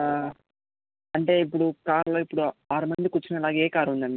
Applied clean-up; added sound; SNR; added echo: none; none; none; none.